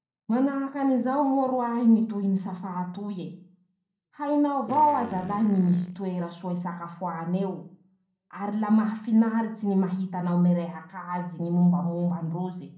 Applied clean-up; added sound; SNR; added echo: none; Fart; 16 dB; reverberation time 0.6 s.